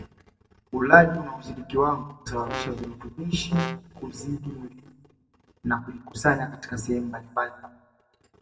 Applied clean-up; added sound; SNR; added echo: none; Brass instrument; 10 dB; reverberation time 0.6 s.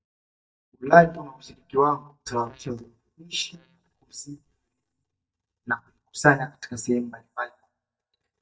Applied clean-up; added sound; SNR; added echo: neural mask model DeepFilterNet 3.